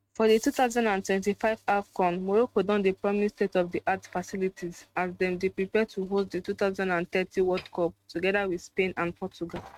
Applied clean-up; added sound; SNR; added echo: neural mask model RNNoise.